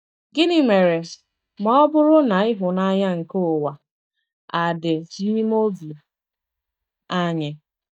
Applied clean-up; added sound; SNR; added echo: neural mask model DeepFilterNet 3.